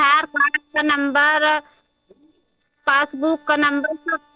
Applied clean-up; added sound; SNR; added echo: neural separator model SepFormer DNS4.